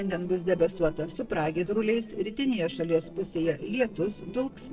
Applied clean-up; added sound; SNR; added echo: neural separator model SepFormer DNS4.